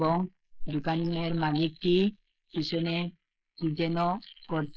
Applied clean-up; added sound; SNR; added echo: neural mask model Resemble Enhance denoiser.